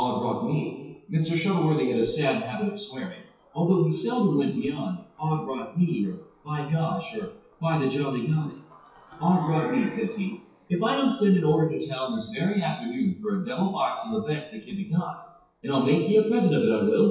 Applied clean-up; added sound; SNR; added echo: classical method WPE with log-MMSE.